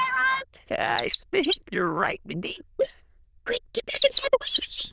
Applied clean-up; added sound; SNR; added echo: neural diffusion model UNIVERSE++.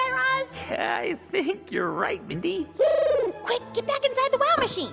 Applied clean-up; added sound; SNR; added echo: none; none; none; none.